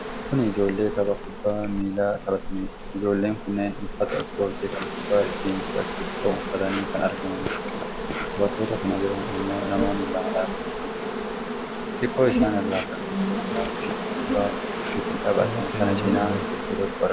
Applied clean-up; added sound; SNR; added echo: none; Insect; 2 dB; none.